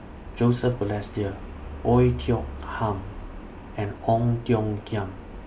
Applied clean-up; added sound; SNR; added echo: none; none; none; none.